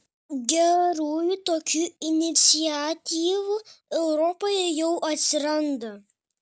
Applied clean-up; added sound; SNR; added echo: none; none; none; none.